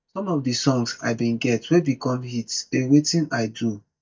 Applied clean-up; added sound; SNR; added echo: neural mask model DeepFilterNet 3.